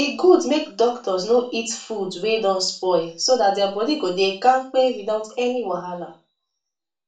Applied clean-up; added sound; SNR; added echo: none; none; none; reverberation time 0.3 s.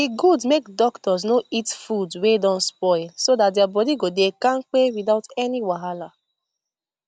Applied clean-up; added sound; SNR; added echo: none; none; none; none.